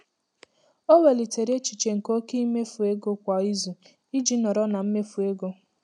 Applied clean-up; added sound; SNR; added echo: none; none; none; none.